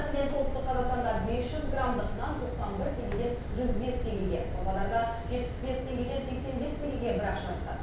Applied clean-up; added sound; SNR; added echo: none; Fire; 1 dB; reverberation time 0.7 s.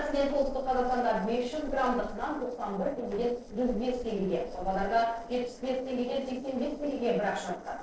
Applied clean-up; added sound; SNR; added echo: neural separator model SepFormer DNS4.